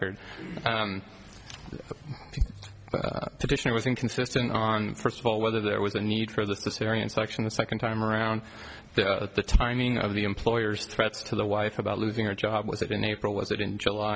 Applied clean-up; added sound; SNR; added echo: none; none; none; none.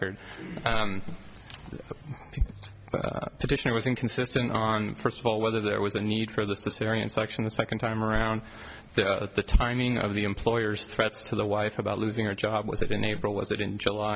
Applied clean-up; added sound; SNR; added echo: none; Cricket; 11 dB; none.